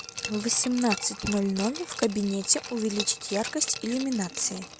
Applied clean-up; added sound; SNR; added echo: none; Glass; 10 dB; none.